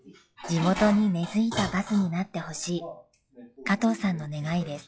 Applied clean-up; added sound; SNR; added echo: classical method log-MMSE.